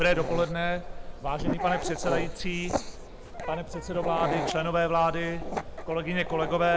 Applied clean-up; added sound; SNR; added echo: none; Dog; 4 dB; none.